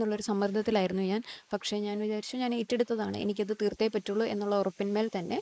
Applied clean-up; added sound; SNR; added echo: neural mask model Resemble Enhance denoiser.